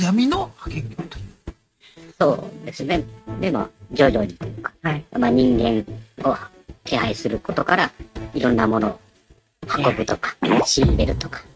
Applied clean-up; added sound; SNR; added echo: neural mask model RNNoise.